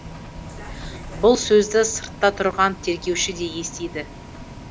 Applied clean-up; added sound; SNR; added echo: none; Bus; 14 dB; none.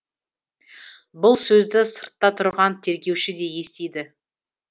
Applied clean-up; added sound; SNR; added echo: none; none; none; none.